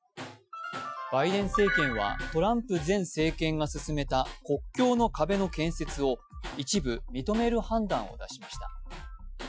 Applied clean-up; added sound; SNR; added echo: classical method Wiener filter.